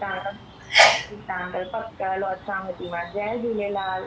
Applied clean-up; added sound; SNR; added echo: none; Sneeze; -2 dB; none.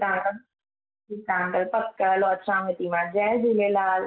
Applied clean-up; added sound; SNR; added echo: none; none; none; none.